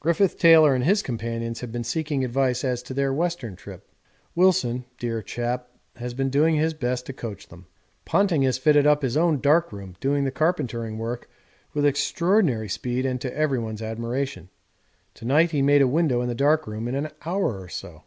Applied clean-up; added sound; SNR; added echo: none; none; none; none.